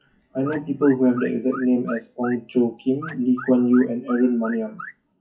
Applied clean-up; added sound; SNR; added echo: classical method WPE with log-MMSE.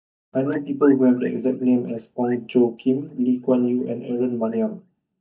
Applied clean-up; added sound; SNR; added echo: neural mask model DeepFilterNet 3.